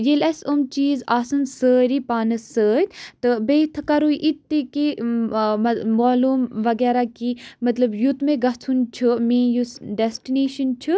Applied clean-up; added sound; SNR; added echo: none; none; none; none.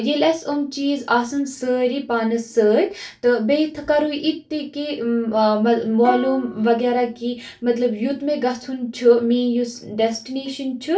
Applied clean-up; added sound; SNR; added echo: none; Plucked string instrument; 12 dB; reverberation time 0.2 s.